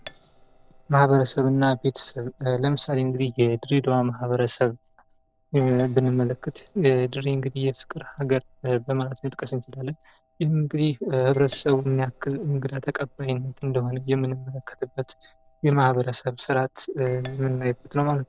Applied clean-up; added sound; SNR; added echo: neural separator model SepFormer DNS4.